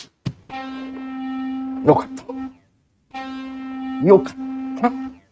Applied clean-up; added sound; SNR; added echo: neural mask model RNNoise.